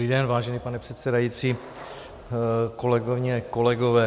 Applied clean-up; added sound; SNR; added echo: none; none; none; none.